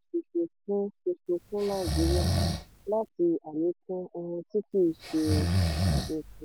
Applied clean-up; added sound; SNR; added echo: none; Breathing; 1 dB; none.